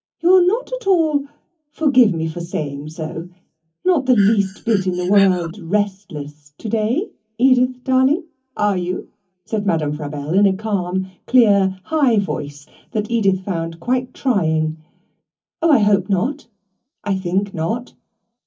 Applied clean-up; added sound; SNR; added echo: none; Breathing; 17 dB; reverberation time 0.3 s.